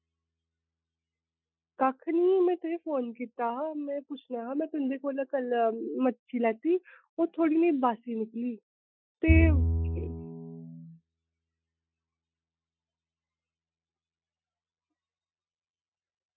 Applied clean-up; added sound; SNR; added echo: classical method Wiener filter.